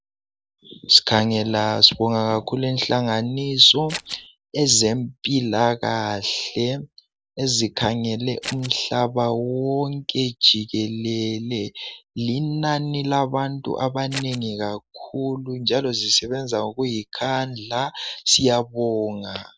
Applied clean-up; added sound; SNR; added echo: none; Scissors; 11 dB; none.